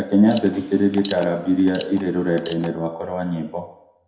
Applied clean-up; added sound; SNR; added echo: none; Alarm; 20 dB; reverberation time 0.6 s.